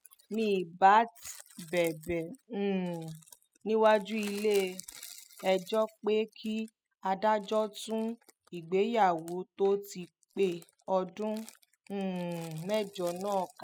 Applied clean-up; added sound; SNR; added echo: classical method spectral subtraction.